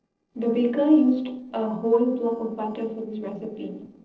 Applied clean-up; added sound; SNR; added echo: neural separator model SepFormer DNS4.